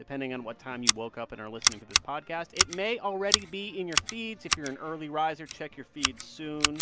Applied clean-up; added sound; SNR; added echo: none; Scissors; -3 dB; none.